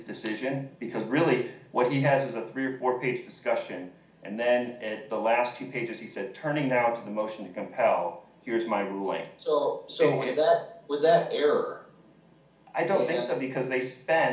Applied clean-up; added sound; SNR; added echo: none; none; none; reverberation time 0.4 s.